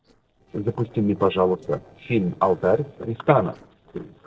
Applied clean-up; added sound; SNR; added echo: neural separator model SepFormer DNS4.